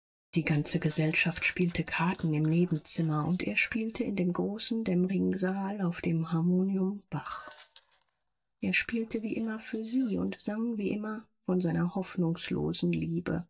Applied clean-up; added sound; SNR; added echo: neural mask model DeepFilterNet 3.